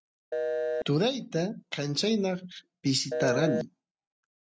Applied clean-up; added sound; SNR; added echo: none; Telephone; 2 dB; none.